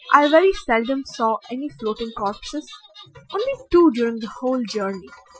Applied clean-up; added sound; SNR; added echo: classical method Wiener filter.